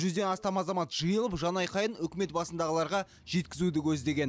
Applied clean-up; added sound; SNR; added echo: none; none; none; none.